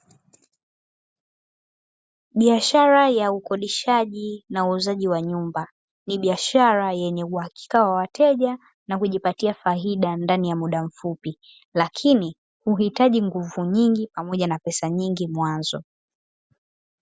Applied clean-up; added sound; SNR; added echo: none; none; none; none.